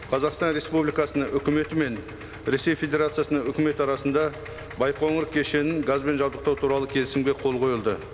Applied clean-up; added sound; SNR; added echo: none; Idling; 17 dB; none.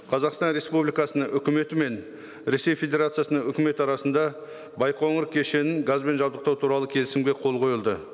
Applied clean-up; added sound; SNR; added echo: none; none; none; none.